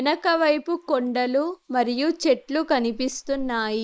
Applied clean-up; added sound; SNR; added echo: neural mask model Resemble Enhance denoiser.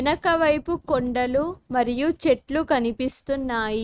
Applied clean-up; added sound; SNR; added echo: neural mask model RNNoise.